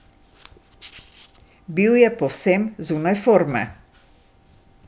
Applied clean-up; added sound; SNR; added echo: none; none; none; none.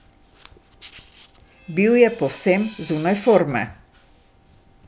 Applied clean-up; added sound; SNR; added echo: none; Screech; 19 dB; none.